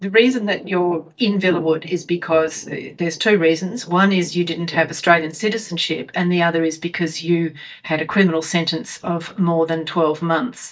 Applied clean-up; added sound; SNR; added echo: neural mask model DeepFilterNet 3.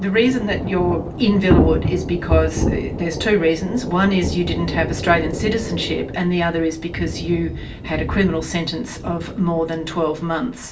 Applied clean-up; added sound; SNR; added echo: none; Thunder / Rain; 4 dB; reverberation time 0.3 s.